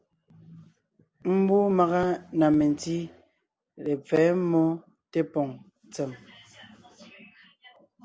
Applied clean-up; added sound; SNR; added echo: none; none; none; none.